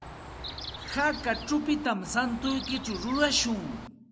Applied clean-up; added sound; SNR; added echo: none; Chirp, tweet; 10 dB; none.